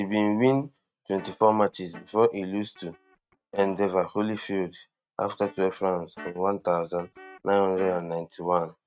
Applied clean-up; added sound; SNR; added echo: neural mask model RNNoise.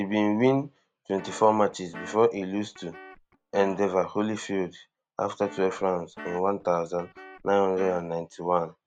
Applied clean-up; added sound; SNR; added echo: none; Guitar; 18 dB; none.